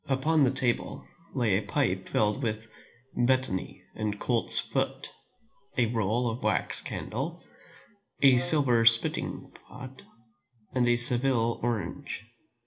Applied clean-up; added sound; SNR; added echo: none; Brass instrument; 17 dB; reverberation time 0.4 s.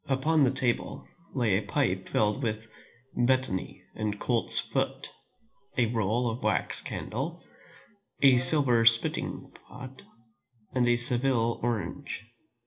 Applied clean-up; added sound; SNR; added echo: neural separator model SepFormer DNS4.